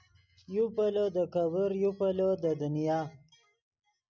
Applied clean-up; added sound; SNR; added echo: none; none; none; none.